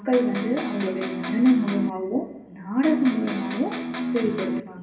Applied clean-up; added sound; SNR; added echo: none; Electric guitar; 4 dB; reverberation time 0.9 s.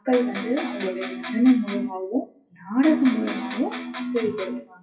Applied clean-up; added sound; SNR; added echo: classical method WPE with log-MMSE.